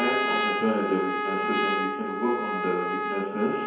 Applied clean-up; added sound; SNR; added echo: none; Trumpet; 0 dB; reverberation time 0.9 s.